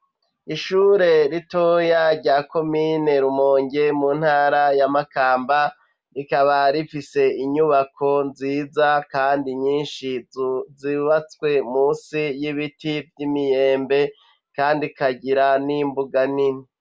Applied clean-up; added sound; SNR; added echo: none; none; none; none.